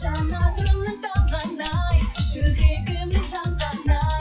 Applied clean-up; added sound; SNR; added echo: classical method log-MMSE.